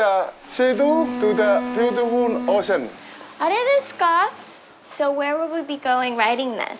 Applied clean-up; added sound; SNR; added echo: none; Bowed string instrument; 7 dB; none.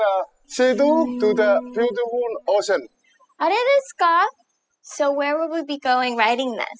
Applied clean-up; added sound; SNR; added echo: classical method spectral subtraction.